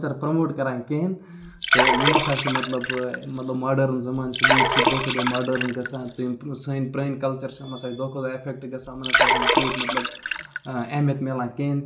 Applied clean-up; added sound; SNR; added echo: none; Liquid; -3 dB; reverberation time 0.4 s.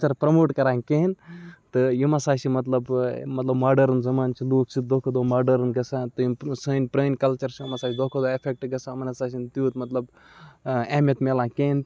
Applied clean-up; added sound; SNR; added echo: none; none; none; none.